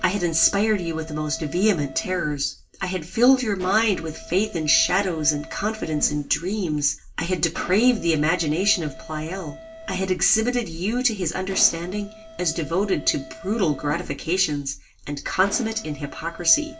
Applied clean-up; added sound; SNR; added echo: none; Mechanisms; 18 dB; reverberation time 0.2 s.